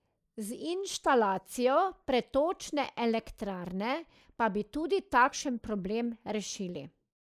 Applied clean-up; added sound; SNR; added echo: neural mask model Resemble Enhance denoiser.